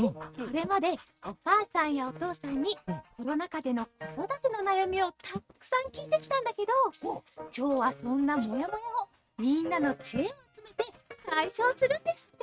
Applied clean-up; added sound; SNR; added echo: neural mask model RNNoise.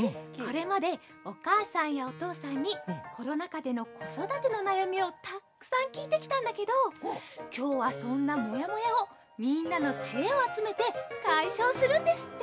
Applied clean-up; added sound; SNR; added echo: none; none; none; none.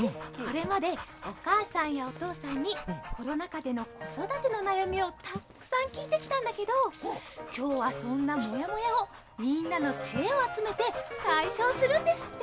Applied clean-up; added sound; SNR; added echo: none; Dog + Water / Splash, splatter; 16 dB; none.